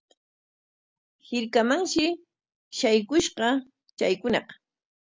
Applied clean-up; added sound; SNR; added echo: none; none; none; none.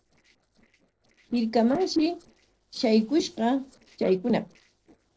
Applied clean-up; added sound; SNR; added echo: neural separator model SepFormer DNS4.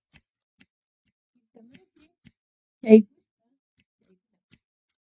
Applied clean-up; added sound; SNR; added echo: neural mask model DeepFilterNet 3.